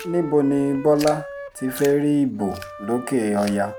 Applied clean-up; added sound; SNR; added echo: none; Chewing, mastication + Wind instrument, woodwind instrument; 15 dB; none.